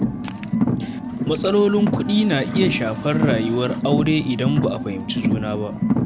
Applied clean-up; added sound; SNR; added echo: none; Car; 1 dB; none.